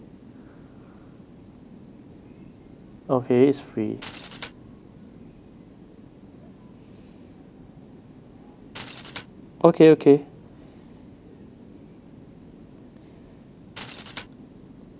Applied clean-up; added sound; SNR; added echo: none; Glass; 17 dB; none.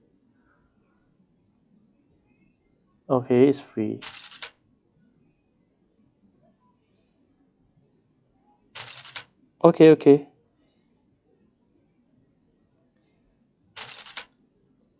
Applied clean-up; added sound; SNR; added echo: classical method log-MMSE.